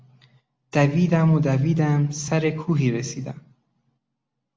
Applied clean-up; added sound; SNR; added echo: none; none; none; none.